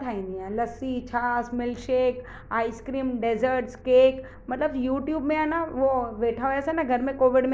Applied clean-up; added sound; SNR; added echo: none; none; none; none.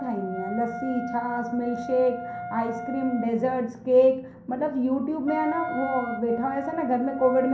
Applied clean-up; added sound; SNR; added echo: none; Wind instrument, woodwind instrument; 10 dB; reverberation time 0.6 s.